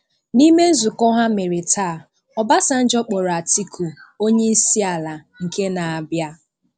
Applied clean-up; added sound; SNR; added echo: none; none; none; none.